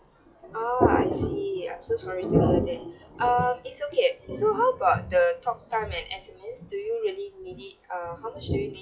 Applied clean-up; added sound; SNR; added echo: classical method log-MMSE.